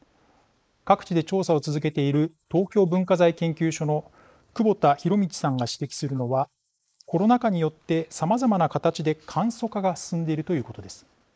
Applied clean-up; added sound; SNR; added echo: neural mask model Resemble Enhance denoiser.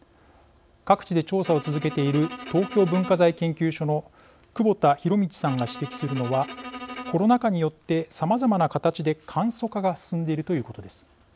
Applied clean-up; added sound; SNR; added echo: none; Bowed string instrument; 15 dB; none.